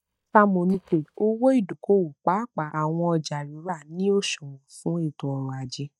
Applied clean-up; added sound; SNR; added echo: neural mask model DeepFilterNet 3.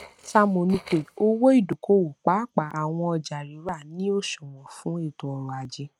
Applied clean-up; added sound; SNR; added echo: neural mask model RNNoise.